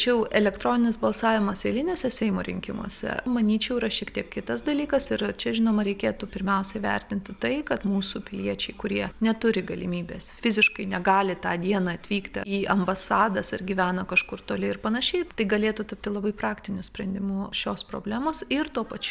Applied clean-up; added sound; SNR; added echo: none; none; none; none.